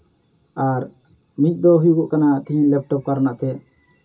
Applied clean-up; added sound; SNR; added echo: none; none; none; reverberation time 0.2 s.